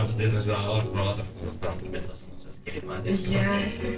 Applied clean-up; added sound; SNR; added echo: neural separator model SepFormer DNS4.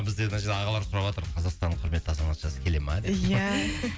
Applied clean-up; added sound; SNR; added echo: none; none; none; none.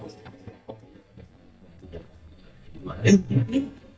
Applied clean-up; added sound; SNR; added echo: neural mask model DeepFilterNet 3.